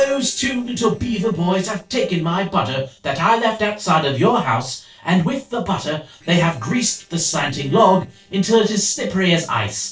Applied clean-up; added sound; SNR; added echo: neural separator model SepFormer DNS4.